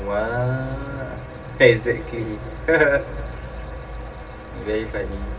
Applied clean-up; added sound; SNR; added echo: none; Squeak; 16 dB; reverberation time 2.9 s.